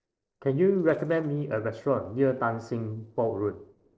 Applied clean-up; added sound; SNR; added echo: neural separator model SepFormer DNS4.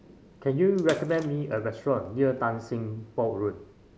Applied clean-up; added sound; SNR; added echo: none; Bathtub (filling or washing) / Water / Splash, splatter; 19 dB; none.